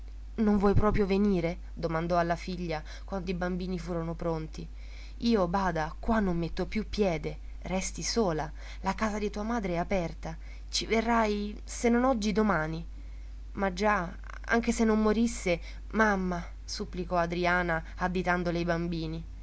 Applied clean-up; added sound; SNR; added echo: none; none; none; none.